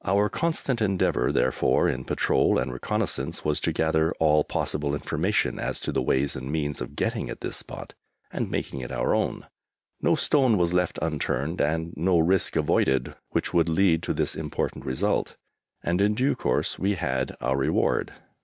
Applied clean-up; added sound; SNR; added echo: none; none; none; none.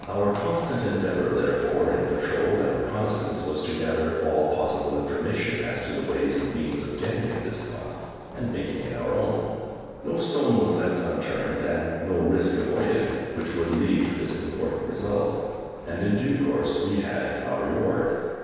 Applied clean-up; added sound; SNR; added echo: none; Run; 18 dB; reverberation time 1.9 s.